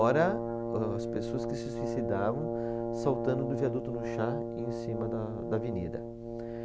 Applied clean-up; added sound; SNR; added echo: none; Brass instrument; 1 dB; none.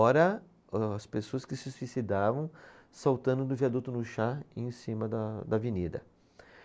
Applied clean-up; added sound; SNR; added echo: none; none; none; none.